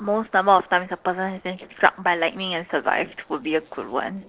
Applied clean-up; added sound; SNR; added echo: neural separator model SepFormer DNS4.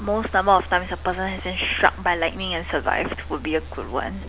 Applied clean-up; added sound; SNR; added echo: none; Mechanical fan; 12 dB; none.